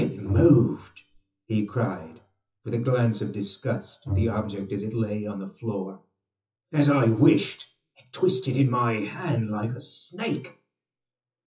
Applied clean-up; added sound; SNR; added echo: classical method WPE with log-MMSE.